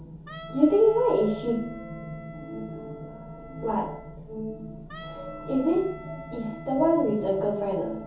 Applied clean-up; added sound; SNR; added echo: none; Wind instrument, woodwind instrument; 18 dB; reverberation time 0.6 s.